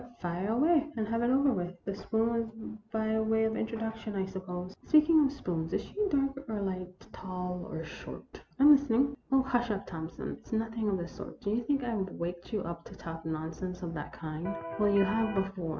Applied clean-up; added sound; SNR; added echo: none; Electric guitar; 8 dB; none.